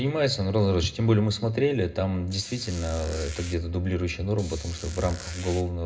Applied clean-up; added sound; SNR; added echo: none; Squeak; 16 dB; reverberation time 0.2 s.